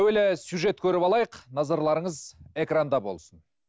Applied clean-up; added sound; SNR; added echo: none; none; none; none.